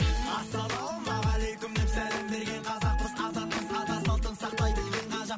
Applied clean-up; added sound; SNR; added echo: none; Wind instrument, woodwind instrument; 12 dB; none.